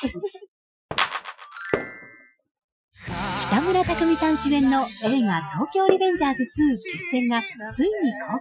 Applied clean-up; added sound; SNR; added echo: classical method Wiener filter.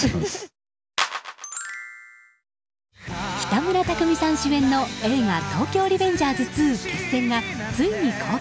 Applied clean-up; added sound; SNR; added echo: none; none; none; none.